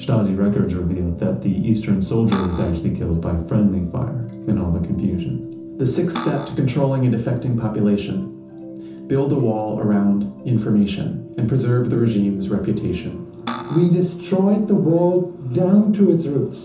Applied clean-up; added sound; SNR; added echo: none; Cutlery, silverware; 12 dB; reverberation time 0.6 s.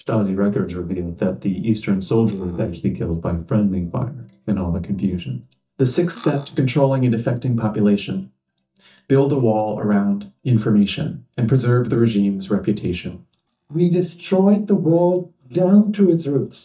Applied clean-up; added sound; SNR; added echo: neural mask model DeepFilterNet 3.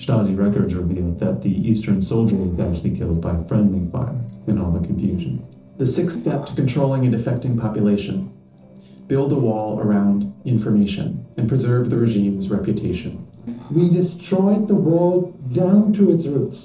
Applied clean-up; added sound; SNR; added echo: neural separator model SepFormer DNS4.